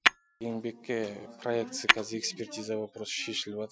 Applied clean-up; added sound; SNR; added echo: classical method Wiener filter.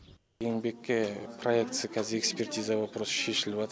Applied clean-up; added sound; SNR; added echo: none; none; none; none.